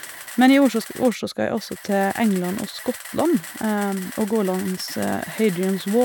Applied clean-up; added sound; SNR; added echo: none; Camera; 16 dB; none.